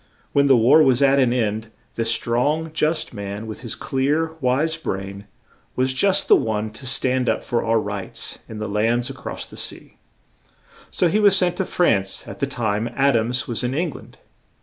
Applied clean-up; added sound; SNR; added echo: none; none; none; none.